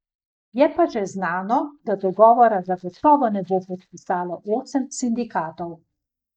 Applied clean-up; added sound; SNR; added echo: neural mask model DeepFilterNet 3.